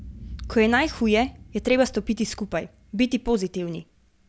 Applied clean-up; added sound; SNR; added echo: none; Boom; 17 dB; none.